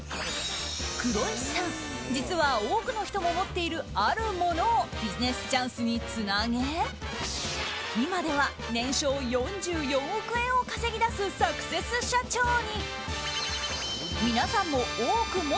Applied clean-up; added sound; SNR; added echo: none; none; none; none.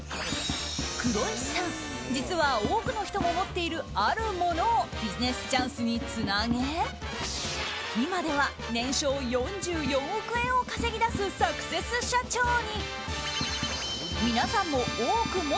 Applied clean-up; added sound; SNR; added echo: none; Tap; 13 dB; none.